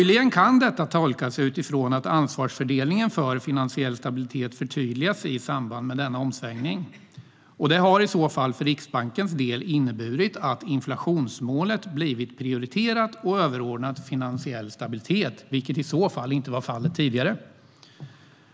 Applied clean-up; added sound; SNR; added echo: none; none; none; none.